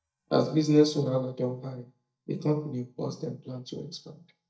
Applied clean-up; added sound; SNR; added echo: neural mask model DeepFilterNet 3.